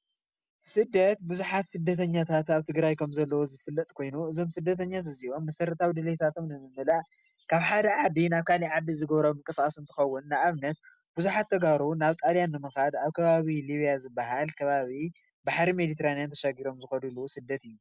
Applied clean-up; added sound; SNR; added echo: none; none; none; none.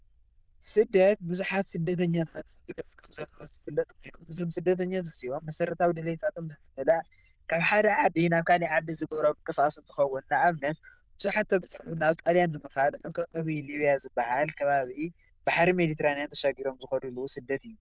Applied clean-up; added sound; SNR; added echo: neural diffusion model UNIVERSE++.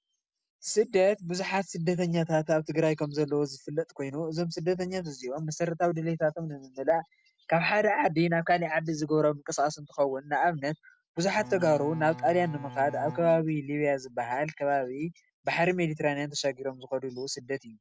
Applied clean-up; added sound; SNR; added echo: none; Bowed string instrument; 15 dB; none.